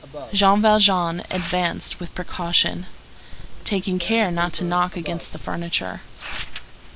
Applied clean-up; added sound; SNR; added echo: none; Tearing; 17 dB; none.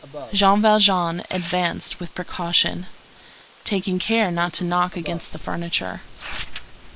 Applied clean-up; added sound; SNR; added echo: neural mask model Resemble Enhance denoiser.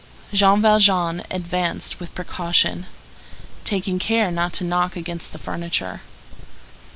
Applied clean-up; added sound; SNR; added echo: none; none; none; none.